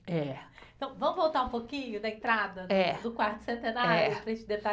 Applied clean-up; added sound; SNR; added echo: none; none; none; none.